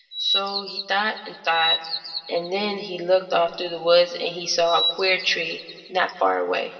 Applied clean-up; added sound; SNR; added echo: none; Bird vocalization, bird call, bird song; 5 dB; reverberation time 1.8 s.